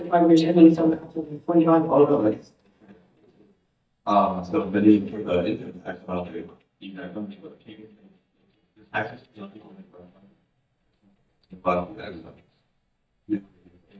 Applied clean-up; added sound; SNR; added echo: neural mask model DeepFilterNet 3.